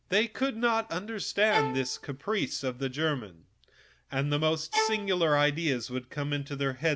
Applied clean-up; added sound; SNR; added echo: none; Bowed string instrument; 4 dB; none.